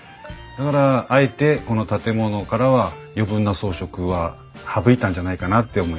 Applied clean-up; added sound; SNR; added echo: none; none; none; none.